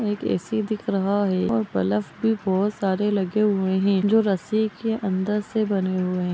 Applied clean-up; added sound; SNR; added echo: none; none; none; none.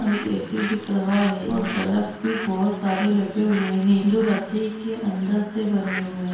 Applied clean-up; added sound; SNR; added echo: none; Bird; 13 dB; reverberation time 0.7 s.